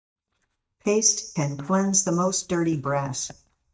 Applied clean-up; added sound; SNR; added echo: neural mask model DeepFilterNet 3.